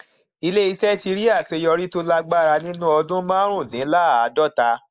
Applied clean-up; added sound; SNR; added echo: neural mask model Resemble Enhance denoiser.